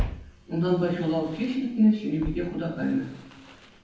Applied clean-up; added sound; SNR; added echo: none; Walk, footsteps; 11 dB; reverberation time 0.9 s.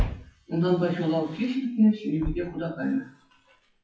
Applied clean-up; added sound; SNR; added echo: classical method WPE with log-MMSE.